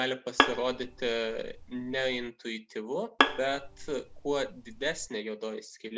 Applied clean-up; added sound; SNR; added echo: none; Bowed string instrument; -1 dB; none.